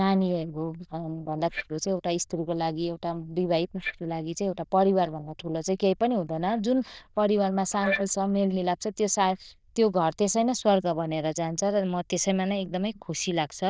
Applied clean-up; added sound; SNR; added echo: neural diffusion model UNIVERSE++.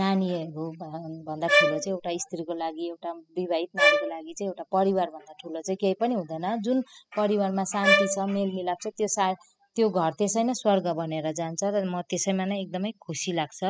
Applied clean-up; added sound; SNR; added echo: classical method spectral subtraction.